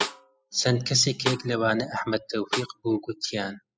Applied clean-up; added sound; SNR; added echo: classical method spectral subtraction.